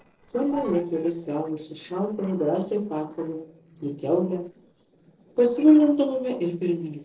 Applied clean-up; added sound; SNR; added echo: neural separator model SepFormer DNS4.